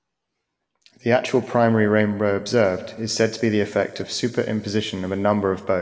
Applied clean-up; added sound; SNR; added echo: none; none; none; reverberation time 1.5 s.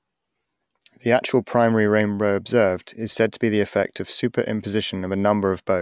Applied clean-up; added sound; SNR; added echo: none; none; none; none.